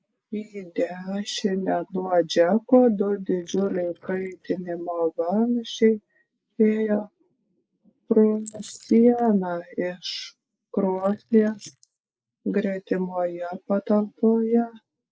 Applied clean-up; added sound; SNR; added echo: neural mask model Resemble Enhance denoiser.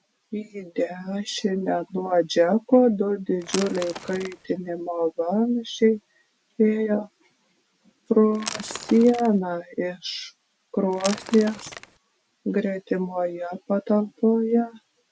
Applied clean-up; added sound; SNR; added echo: none; Crackle / Crushing / Wood; 12 dB; none.